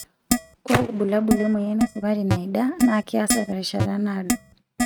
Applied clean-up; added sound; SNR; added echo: neural mask model RNNoise.